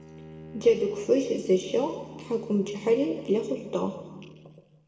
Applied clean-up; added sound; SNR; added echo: none; Bowed string instrument; 18 dB; reverberation time 1.3 s.